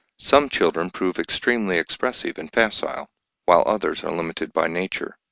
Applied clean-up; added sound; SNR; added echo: none; none; none; none.